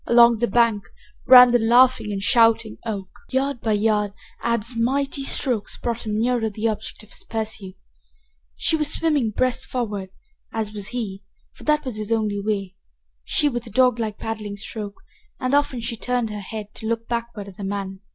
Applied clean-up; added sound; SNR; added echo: none; none; none; none.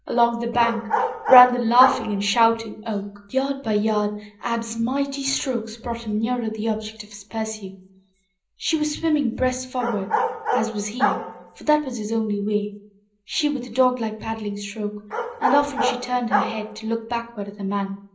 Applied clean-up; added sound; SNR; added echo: none; Bark; 4 dB; reverberation time 0.5 s.